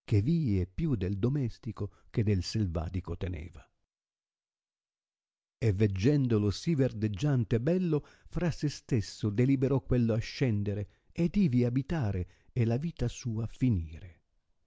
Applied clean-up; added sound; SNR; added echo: none; none; none; none.